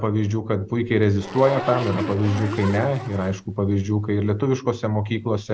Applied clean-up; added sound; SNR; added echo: none; Zipper (clothing); 12 dB; none.